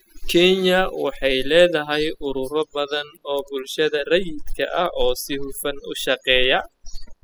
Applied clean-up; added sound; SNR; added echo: classical method spectral subtraction.